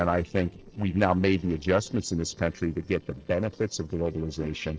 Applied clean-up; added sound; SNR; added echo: neural separator model SepFormer DNS4.